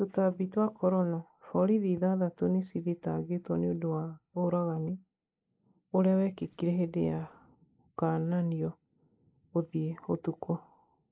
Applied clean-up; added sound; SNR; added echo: neural mask model Resemble Enhance denoiser.